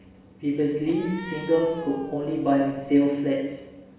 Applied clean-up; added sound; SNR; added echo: none; Cat; 16 dB; reverberation time 0.9 s.